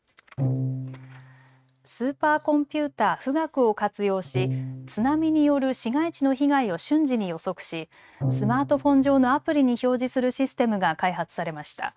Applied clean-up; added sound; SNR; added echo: neural mask model RNNoise.